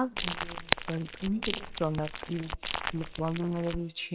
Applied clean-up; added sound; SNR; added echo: neural separator model SepFormer WHAMR!.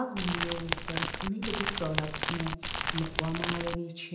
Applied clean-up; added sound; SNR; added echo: none; Crumpling, crinkling / Crackle; -1 dB; reverberation time 0.9 s.